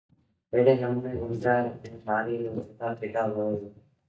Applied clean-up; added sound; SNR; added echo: neural mask model DeepFilterNet 3.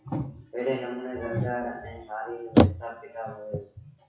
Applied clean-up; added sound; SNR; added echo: classical method WPE with log-MMSE.